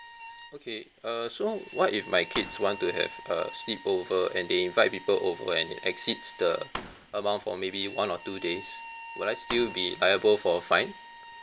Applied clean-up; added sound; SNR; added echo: none; Fireworks + Bowed string instrument; 15 dB; none.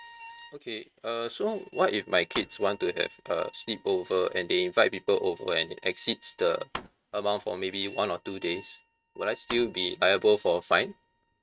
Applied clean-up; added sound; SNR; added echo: neural mask model RNNoise.